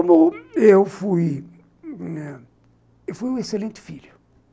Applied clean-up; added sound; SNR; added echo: none; none; none; none.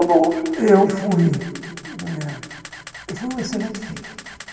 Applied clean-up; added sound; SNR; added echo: none; Camera; 17 dB; reverberation time 2.0 s.